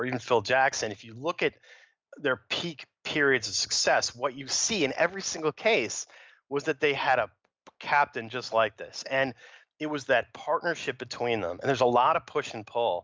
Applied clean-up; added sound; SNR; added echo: none; none; none; none.